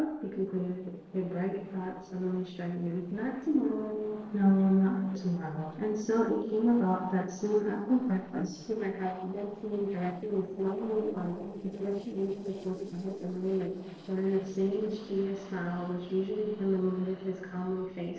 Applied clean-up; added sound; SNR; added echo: neural separator model SepFormer DNS4.